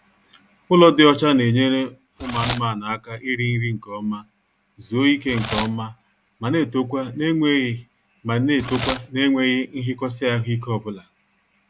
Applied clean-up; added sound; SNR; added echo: none; Packing tape, duct tape / Tearing; 14 dB; none.